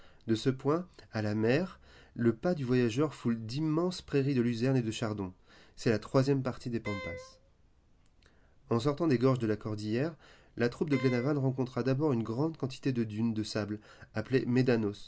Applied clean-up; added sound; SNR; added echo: none; Wind instrument, woodwind instrument; 14 dB; none.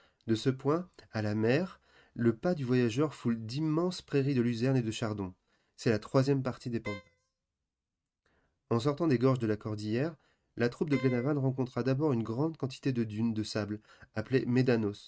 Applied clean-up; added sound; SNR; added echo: neural mask model RNNoise.